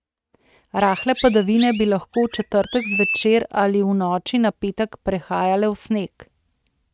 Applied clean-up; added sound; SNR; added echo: neural mask model RNNoise.